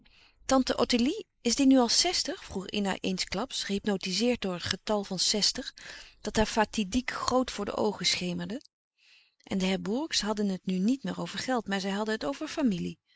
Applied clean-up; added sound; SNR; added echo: neural mask model Resemble Enhance denoiser.